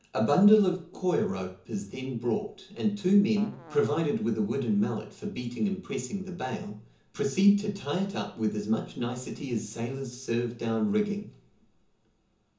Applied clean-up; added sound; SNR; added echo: none; Fart; 19 dB; reverberation time 0.6 s.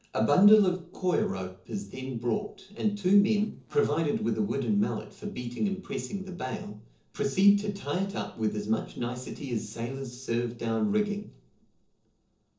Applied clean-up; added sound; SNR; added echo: neural separator model SepFormer DNS4.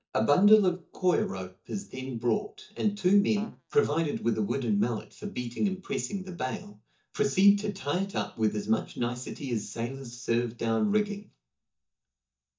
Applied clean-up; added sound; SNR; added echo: neural mask model DeepFilterNet 3.